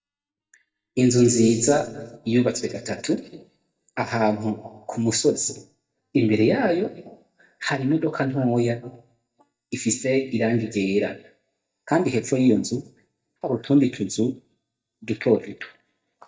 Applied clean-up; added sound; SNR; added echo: neural mask model DeepFilterNet 3.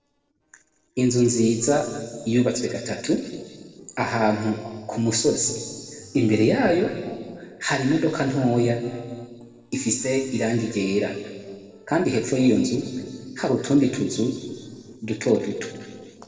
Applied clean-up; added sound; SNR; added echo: neural separator model SepFormer DNS4.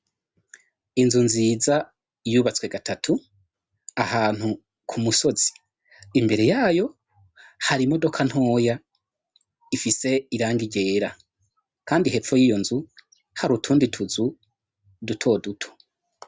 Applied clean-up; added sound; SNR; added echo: none; none; none; none.